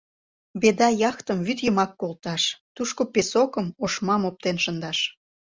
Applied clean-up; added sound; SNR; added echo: none; none; none; none.